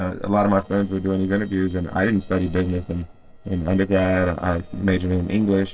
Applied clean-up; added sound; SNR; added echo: neural separator model SepFormer DNS4.